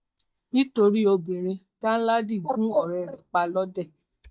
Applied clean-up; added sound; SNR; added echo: neural mask model DeepFilterNet 3.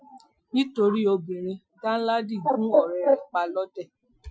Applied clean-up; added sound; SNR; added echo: classical method Wiener filter.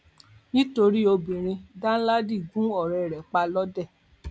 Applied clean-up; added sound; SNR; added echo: none; none; none; none.